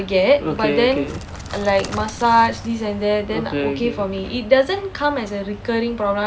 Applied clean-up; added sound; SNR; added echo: none; Crackle; 16 dB; none.